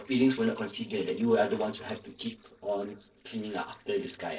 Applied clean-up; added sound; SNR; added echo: neural separator model SepFormer DNS4.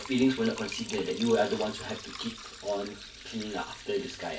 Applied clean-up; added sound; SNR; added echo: none; Liquid; 13 dB; reverberation time 0.4 s.